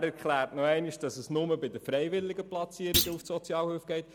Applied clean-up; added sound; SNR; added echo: none; Thump, thud; 2 dB; none.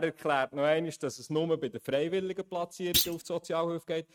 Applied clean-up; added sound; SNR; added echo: neural mask model RNNoise.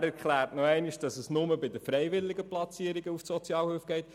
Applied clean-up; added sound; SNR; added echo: none; none; none; none.